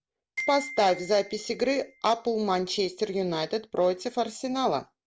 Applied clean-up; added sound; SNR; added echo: none; Glockenspiel; 15 dB; none.